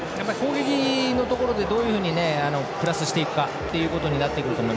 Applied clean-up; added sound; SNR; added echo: none; none; none; none.